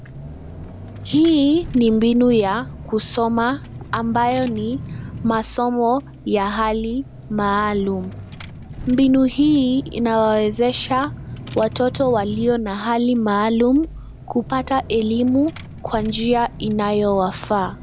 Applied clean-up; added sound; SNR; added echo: none; Engine / Car; 14 dB; none.